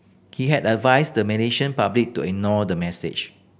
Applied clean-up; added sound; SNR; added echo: none; none; none; none.